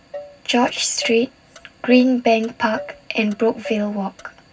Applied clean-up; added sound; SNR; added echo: none; Motor vehicle (road); 18 dB; reverberation time 0.4 s.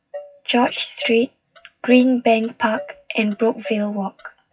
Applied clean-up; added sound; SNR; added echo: classical method WPE with log-MMSE.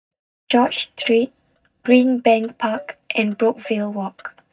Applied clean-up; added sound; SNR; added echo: neural mask model DeepFilterNet 3.